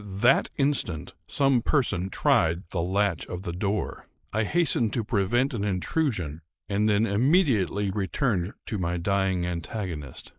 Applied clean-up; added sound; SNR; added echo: neural mask model Resemble Enhance denoiser.